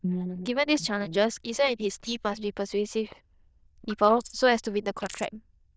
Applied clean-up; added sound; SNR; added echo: neural diffusion model UNIVERSE++.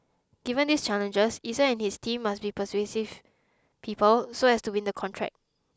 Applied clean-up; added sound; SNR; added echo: none; none; none; none.